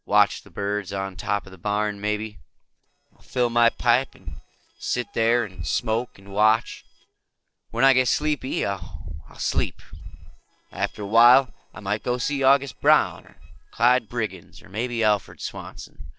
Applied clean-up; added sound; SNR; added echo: neural separator model SepFormer DNS4.